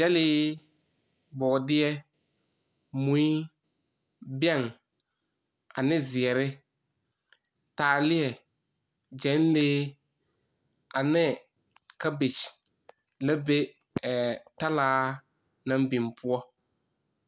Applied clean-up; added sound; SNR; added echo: none; none; none; none.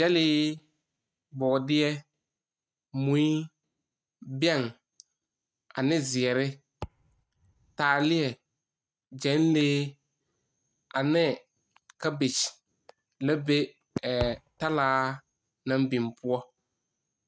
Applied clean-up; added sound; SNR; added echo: neural mask model RNNoise.